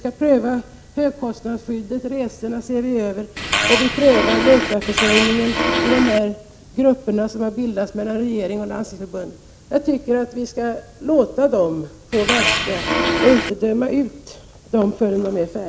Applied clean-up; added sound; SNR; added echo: none; Fart; -1 dB; none.